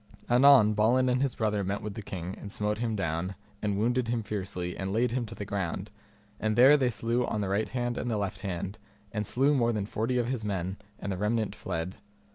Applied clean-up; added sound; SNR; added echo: none; none; none; none.